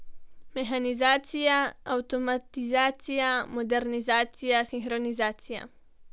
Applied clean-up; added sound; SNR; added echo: none; none; none; none.